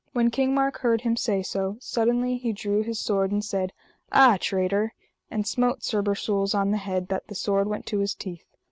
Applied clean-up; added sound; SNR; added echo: none; none; none; none.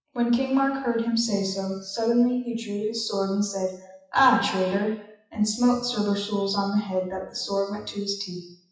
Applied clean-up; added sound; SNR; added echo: classical method WPE with log-MMSE.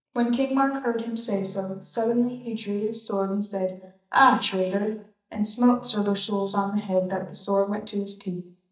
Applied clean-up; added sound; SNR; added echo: neural mask model DeepFilterNet 3.